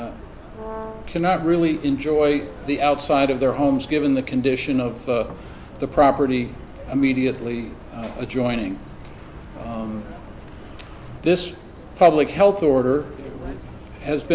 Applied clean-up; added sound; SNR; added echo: none; Car + Brass instrument; 16 dB; none.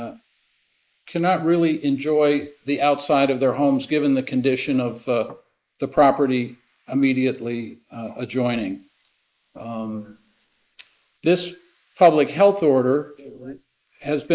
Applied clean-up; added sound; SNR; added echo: neural mask model Resemble Enhance denoiser.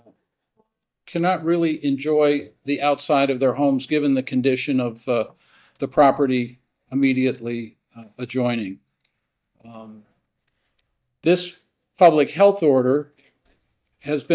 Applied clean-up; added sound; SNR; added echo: neural mask model DeepFilterNet 3.